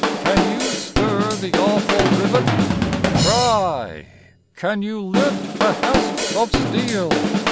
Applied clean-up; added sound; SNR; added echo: none; Drum / Drum kit; -2 dB; none.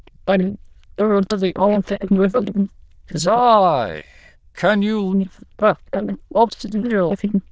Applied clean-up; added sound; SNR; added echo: neural diffusion model UNIVERSE++.